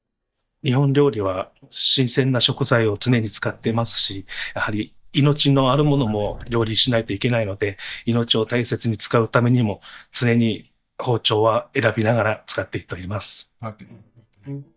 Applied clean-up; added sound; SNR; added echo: neural mask model DeepFilterNet 3.